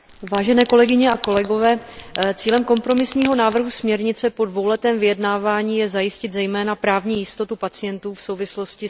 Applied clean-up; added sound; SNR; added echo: neural mask model Resemble Enhance denoiser.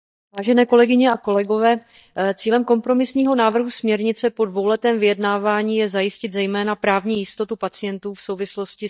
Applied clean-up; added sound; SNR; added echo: neural mask model DeepFilterNet 3.